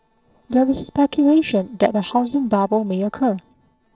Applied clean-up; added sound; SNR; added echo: neural separator model SepFormer DNS4.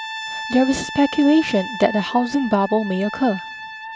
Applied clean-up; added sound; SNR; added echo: none; Brass instrument; 11 dB; none.